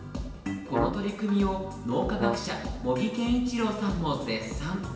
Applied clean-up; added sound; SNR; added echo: none; Brass instrument; 6 dB; reverberation time 0.9 s.